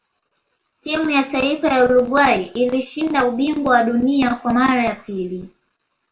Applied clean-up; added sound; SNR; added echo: none; none; none; reverberation time 0.2 s.